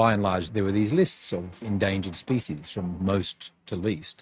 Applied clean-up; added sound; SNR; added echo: neural mask model RNNoise.